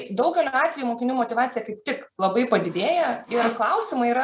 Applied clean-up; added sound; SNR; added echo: none; Sawing; 13 dB; none.